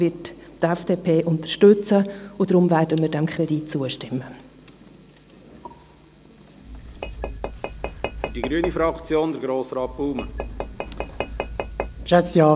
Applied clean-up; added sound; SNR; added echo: none; Tap / Glass; 9 dB; none.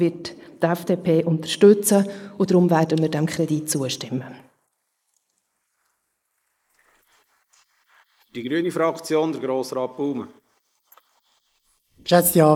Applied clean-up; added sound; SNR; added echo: neural mask model Resemble Enhance denoiser.